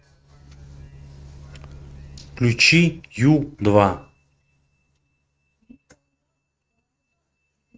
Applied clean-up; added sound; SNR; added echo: neural mask model RNNoise.